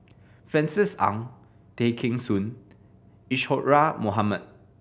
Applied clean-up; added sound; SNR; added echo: none; none; none; none.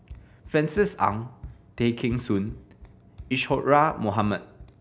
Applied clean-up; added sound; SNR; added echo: none; Run; 19 dB; none.